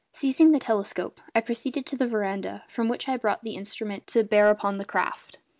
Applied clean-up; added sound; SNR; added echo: none; none; none; none.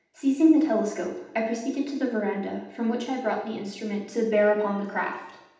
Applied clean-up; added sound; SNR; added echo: none; none; none; reverberation time 0.8 s.